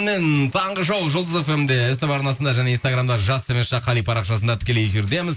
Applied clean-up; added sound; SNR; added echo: neural mask model Resemble Enhance denoiser.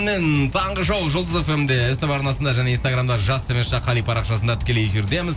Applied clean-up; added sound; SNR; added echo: none; Insect / Frog; 16 dB; none.